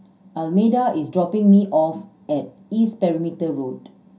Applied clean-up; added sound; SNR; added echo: none; none; none; reverberation time 0.3 s.